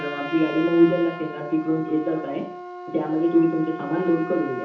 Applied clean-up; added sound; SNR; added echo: none; Trumpet; 12 dB; reverberation time 0.6 s.